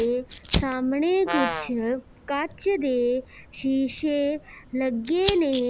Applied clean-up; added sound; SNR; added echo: none; Brass instrument + Fire; 7 dB; none.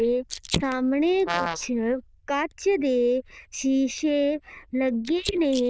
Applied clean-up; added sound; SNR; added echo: neural diffusion model UNIVERSE++.